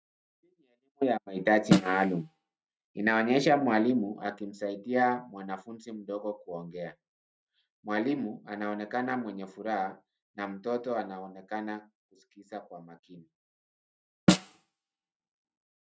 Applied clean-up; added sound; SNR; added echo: neural mask model RNNoise.